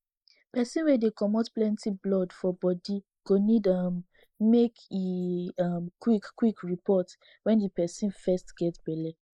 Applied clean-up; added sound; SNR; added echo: neural mask model Resemble Enhance denoiser.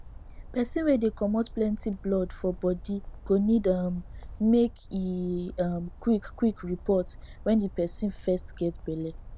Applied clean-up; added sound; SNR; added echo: none; Bird; 14 dB; none.